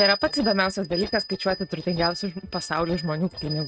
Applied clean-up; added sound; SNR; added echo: neural mask model RNNoise.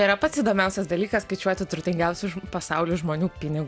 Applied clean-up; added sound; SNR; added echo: none; none; none; none.